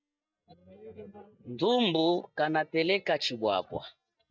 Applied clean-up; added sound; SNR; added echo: neural mask model DeepFilterNet 3.